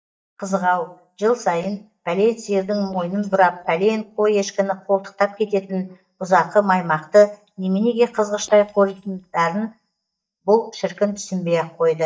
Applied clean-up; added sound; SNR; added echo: neural mask model DeepFilterNet 3.